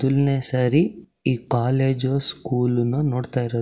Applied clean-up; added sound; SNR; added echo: none; none; none; none.